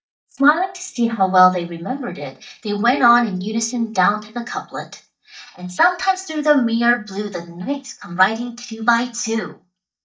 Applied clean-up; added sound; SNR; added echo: neural mask model DeepFilterNet 3.